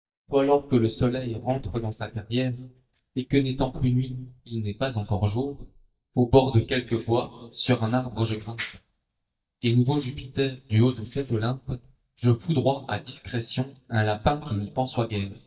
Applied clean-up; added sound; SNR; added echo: neural mask model DeepFilterNet 3.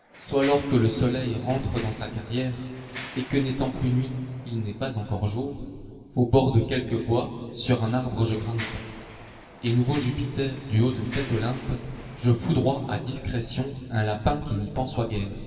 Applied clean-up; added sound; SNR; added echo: none; Mechanisms; 19 dB; reverberation time 2.4 s.